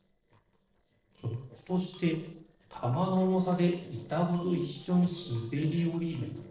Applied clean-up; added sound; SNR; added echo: neural separator model SepFormer DNS4.